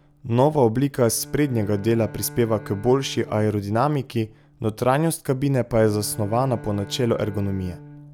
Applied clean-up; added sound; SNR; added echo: none; Bowed string instrument; 19 dB; none.